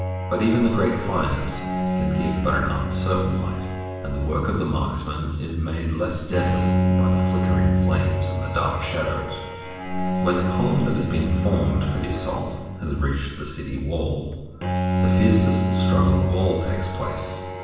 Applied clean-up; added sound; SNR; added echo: none; Bowed string instrument; 0 dB; reverberation time 1.1 s.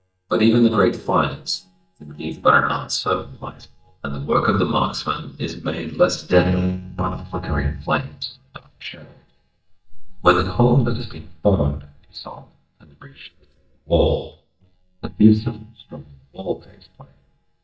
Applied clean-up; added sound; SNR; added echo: neural mask model DeepFilterNet 3.